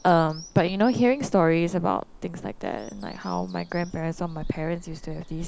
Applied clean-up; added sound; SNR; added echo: none; Bird vocalization, bird call, bird song; 16 dB; none.